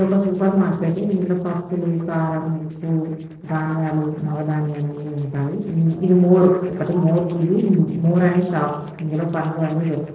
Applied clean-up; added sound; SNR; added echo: neural separator model SepFormer DNS4.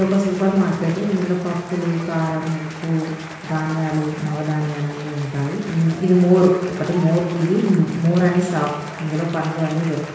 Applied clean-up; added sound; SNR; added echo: none; Applause / Cheering; 16 dB; reverberation time 1.1 s.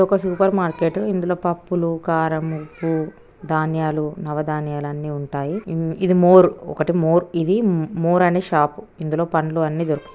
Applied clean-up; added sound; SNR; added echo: none; none; none; none.